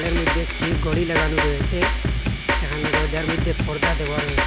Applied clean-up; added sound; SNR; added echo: none; Drum kit; -5 dB; none.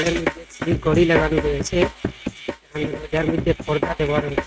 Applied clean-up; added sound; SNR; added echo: neural mask model RNNoise.